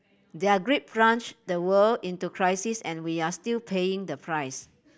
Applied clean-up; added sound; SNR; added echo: none; none; none; none.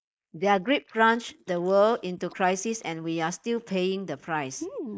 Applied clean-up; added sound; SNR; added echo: neural mask model Resemble Enhance denoiser.